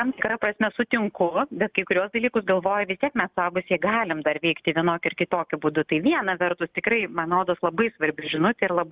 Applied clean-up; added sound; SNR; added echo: none; none; none; none.